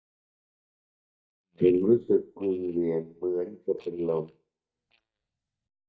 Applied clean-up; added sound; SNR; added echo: neural mask model DeepFilterNet 3.